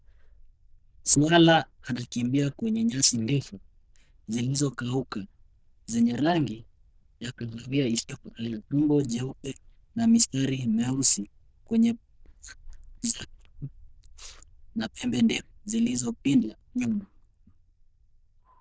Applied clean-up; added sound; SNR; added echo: neural diffusion model UNIVERSE++.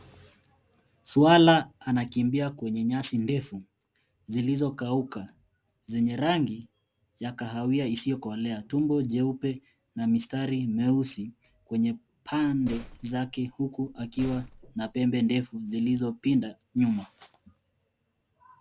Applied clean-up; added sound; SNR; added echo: none; Slam; 18 dB; none.